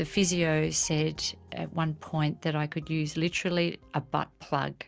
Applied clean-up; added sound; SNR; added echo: none; none; none; none.